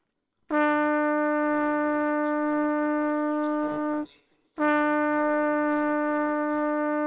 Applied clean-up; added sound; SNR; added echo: neural separator model SepFormer WHAMR!.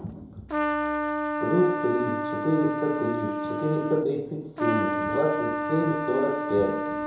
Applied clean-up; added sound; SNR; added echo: none; Trumpet; 1 dB; reverberation time 2.6 s.